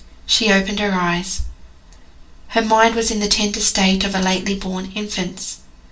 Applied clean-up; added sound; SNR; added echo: none; none; none; reverberation time 0.3 s.